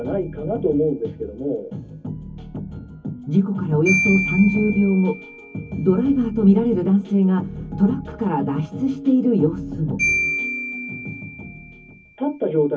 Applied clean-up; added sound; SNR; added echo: none; Marimba, xylophone; 10 dB; reverberation time 0.3 s.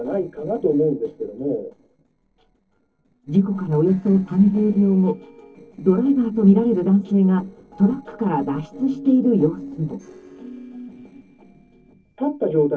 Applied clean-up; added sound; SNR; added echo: neural separator model SepFormer DNS4.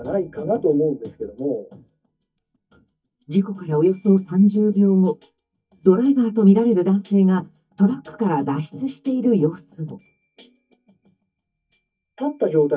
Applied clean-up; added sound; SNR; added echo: neural mask model DeepFilterNet 3.